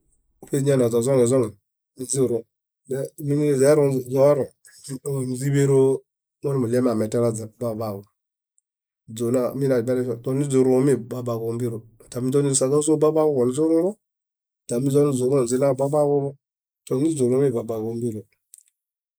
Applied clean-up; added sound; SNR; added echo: neural mask model Resemble Enhance denoiser.